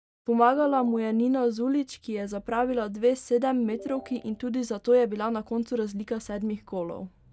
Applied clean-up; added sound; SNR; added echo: neural mask model DeepFilterNet 3.